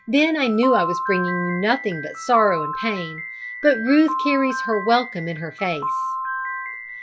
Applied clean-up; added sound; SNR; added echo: classical method log-MMSE.